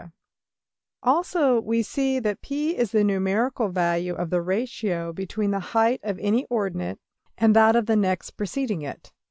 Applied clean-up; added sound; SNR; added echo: none; none; none; none.